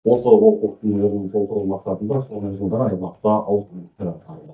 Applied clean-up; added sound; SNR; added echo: neural mask model DeepFilterNet 3.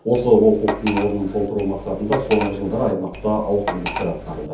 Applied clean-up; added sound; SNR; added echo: none; Cutlery, silverware; 10 dB; reverberation time 0.7 s.